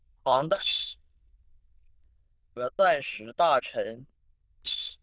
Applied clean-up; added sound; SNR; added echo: neural diffusion model UNIVERSE++.